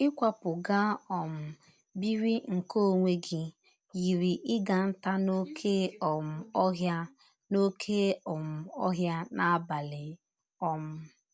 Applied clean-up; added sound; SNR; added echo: none; none; none; none.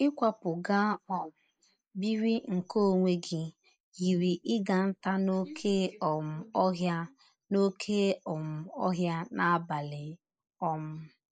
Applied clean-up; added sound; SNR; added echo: neural mask model Resemble Enhance denoiser.